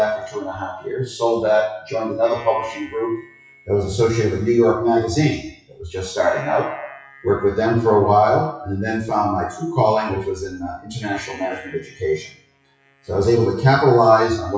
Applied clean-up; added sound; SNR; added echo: classical method WPE with log-MMSE.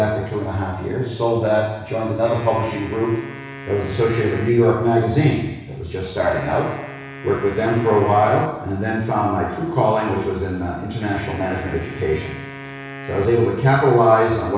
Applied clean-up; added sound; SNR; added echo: none; Wind instrument, woodwind instrument; 16 dB; reverberation time 1.1 s.